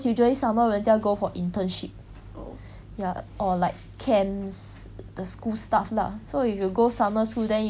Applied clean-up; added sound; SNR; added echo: none; none; none; none.